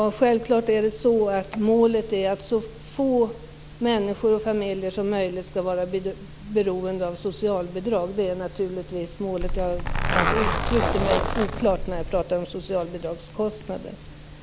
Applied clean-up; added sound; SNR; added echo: none; Zipper (clothing); 0 dB; none.